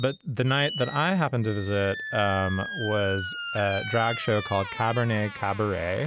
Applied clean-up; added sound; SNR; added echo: none; Squeak; 8 dB; none.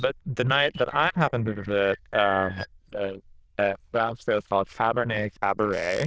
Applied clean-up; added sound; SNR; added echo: neural diffusion model UNIVERSE++.